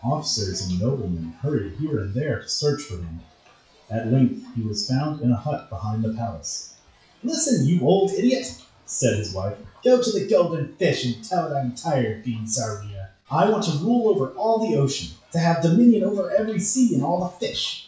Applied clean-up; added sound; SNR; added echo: classical method WPE with log-MMSE.